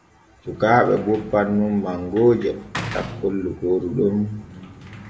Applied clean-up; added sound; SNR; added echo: none; Sliding door / Slam; 15 dB; reverberation time 1.5 s.